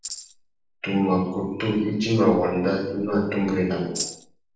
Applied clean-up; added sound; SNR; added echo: neural separator model SepFormer DNS4.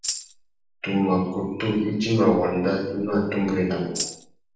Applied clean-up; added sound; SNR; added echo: none; Tambourine; 8 dB; reverberation time 0.7 s.